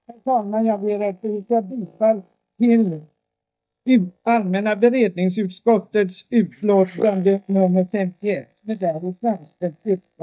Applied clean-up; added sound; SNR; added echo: neural mask model DeepFilterNet 3.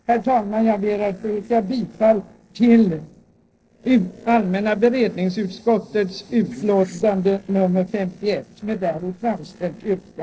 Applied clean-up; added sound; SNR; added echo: neural separator model SepFormer DNS4.